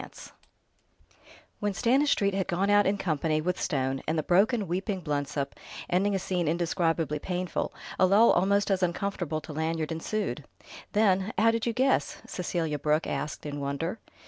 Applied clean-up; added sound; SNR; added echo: none; none; none; none.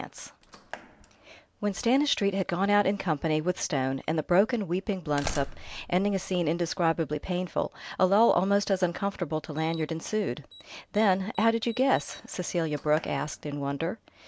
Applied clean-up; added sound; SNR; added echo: none; Slam; 19 dB; none.